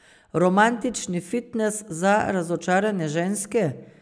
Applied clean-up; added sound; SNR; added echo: none; none; none; none.